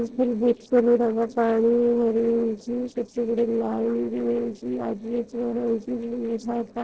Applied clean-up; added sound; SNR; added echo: neural separator model SepFormer DNS4.